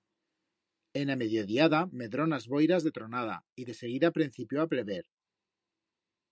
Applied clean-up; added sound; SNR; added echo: none; none; none; none.